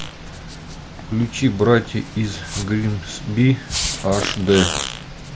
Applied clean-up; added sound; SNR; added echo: none; Fart; 10 dB; none.